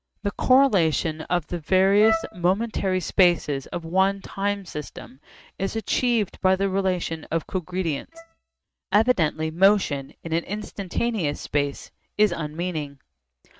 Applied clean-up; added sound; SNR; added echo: neural mask model RNNoise.